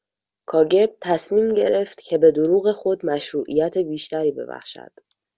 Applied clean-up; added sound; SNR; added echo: none; none; none; none.